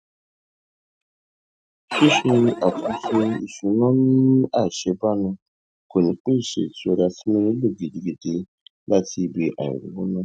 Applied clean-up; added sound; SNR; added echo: neural mask model RNNoise.